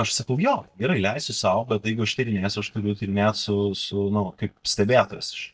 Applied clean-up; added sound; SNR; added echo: neural mask model DeepFilterNet 3.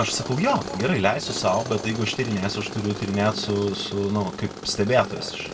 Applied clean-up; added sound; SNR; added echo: none; Tools; 11 dB; reverberation time 1.6 s.